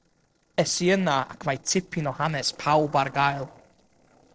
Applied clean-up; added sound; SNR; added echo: neural separator model SepFormer DNS4.